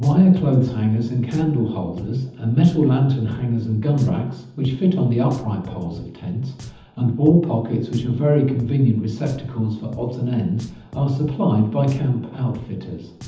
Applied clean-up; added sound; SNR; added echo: none; Drum; 20 dB; reverberation time 0.8 s.